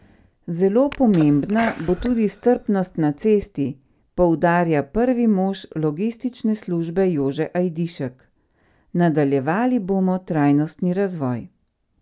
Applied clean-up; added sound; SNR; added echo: none; Sneeze; 15 dB; none.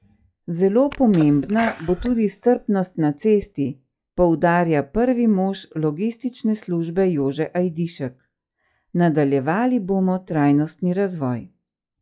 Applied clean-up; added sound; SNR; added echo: classical method log-MMSE.